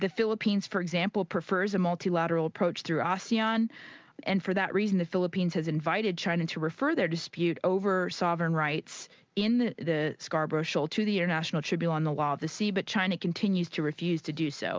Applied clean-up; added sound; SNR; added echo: none; none; none; none.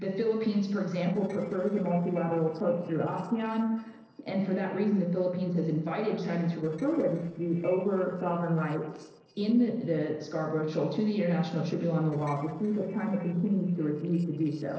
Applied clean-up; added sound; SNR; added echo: neural separator model SepFormer DNS4.